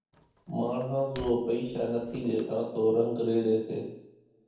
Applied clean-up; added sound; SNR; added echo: none; Fire; 18 dB; reverberation time 0.9 s.